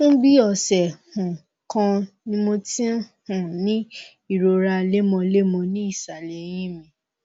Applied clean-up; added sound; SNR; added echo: none; none; none; none.